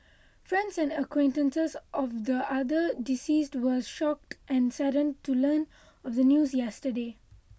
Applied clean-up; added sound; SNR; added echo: none; none; none; none.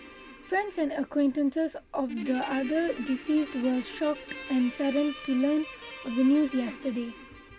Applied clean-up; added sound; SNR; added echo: none; Guitar; 15 dB; none.